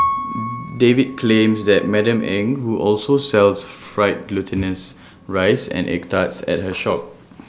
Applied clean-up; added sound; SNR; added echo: none; Piano; 13 dB; none.